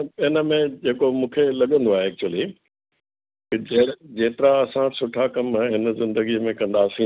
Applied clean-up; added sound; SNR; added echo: none; none; none; none.